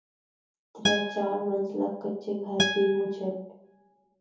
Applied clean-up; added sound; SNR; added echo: none; Acoustic guitar; 3 dB; reverberation time 0.6 s.